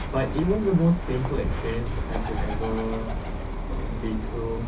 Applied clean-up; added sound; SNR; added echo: none; Bird; 1 dB; reverberation time 0.3 s.